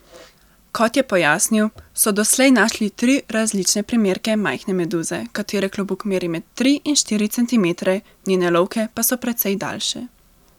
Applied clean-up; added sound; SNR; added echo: none; none; none; none.